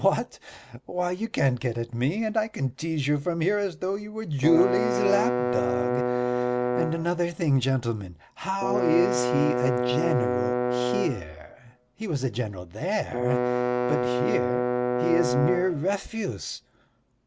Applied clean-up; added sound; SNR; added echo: none; Bowed string instrument; -1 dB; none.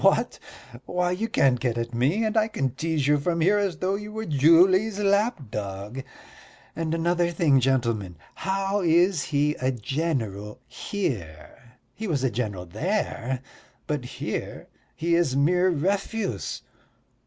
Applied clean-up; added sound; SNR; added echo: none; none; none; none.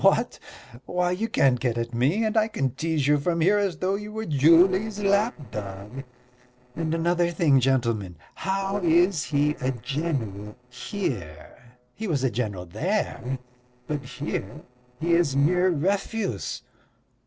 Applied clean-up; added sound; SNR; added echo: neural separator model SepFormer DNS4.